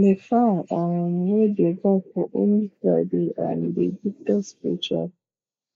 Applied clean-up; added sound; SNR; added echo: neural mask model Resemble Enhance denoiser.